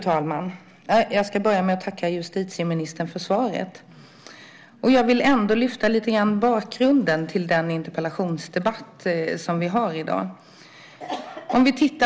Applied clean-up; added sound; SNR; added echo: none; none; none; none.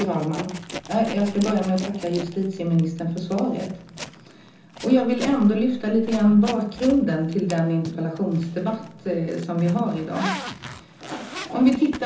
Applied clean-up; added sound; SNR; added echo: none; Zipper (clothing); 15 dB; reverberation time 0.6 s.